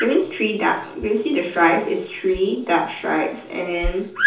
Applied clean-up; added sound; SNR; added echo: none; Bird vocalization, bird call, bird song; 8 dB; reverberation time 0.6 s.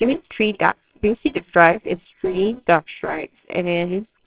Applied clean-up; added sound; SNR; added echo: neural separator model SepFormer WHAMR!.